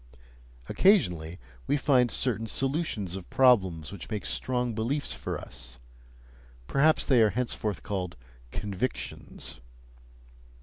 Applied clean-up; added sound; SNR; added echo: none; none; none; none.